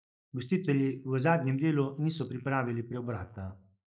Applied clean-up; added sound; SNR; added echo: neural mask model Resemble Enhance denoiser.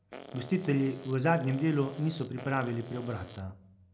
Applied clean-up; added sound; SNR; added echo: none; Fart; 16 dB; none.